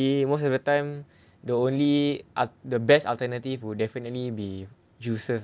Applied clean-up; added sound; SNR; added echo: none; none; none; none.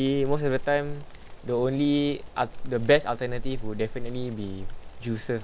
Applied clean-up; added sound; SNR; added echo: none; Insect; 5 dB; none.